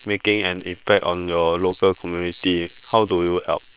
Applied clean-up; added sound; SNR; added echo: neural separator model SepFormer WHAM!.